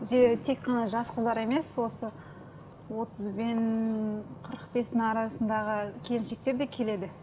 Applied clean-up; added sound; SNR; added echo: none; none; none; none.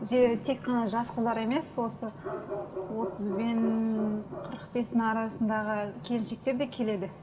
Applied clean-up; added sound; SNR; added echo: none; Bark; 9 dB; reverberation time 1.9 s.